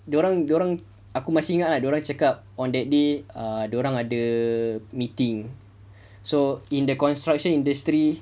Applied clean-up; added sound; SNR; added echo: none; none; none; none.